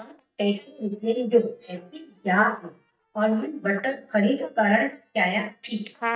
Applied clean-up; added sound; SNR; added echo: neural mask model DeepFilterNet 3.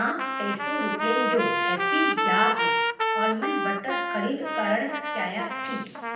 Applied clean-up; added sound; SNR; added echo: none; Trumpet; -3 dB; reverberation time 0.9 s.